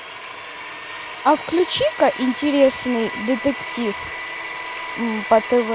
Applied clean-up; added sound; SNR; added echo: none; Domestic sounds, home sounds; 9 dB; none.